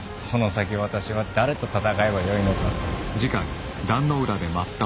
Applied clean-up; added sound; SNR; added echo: none; none; none; none.